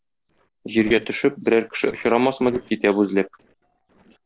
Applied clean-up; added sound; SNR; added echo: neural separator model SepFormer DNS4.